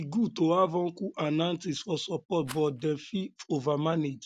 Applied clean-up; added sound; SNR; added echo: none; Rattle; 18 dB; none.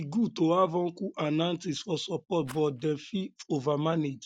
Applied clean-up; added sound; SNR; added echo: neural mask model DeepFilterNet 3.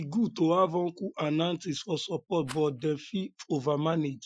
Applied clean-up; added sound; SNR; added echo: classical method Wiener filter.